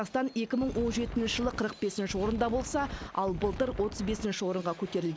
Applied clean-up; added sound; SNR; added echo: none; Wind; 9 dB; none.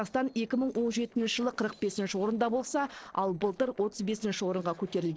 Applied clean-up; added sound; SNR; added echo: neural separator model SepFormer DNS4.